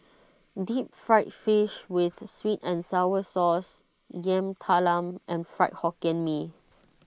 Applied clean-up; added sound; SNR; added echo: neural mask model Resemble Enhance denoiser.